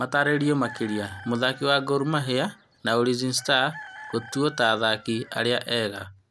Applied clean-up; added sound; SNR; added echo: none; Chicken, rooster; 20 dB; none.